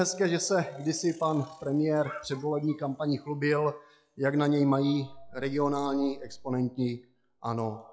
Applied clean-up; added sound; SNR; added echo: classical method log-MMSE.